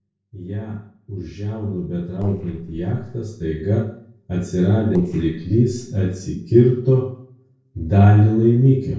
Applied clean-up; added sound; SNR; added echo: neural separator model SepFormer DNS4.